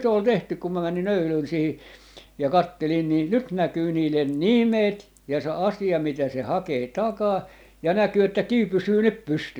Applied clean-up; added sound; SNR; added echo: none; none; none; none.